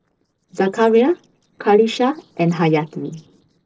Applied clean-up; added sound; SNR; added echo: neural separator model SepFormer DNS4.